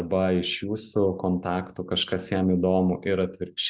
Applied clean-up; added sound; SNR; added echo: none; none; none; none.